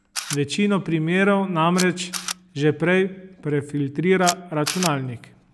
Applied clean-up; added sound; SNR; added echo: none; Camera; 12 dB; none.